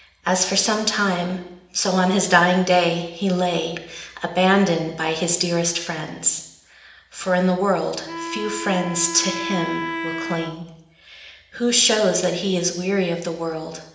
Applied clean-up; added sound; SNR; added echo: none; Wind instrument, woodwind instrument; 8 dB; reverberation time 0.8 s.